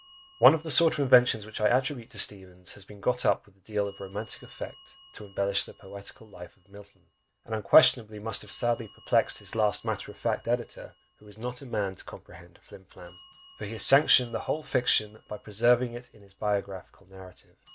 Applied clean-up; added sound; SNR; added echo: none; Bell; 20 dB; none.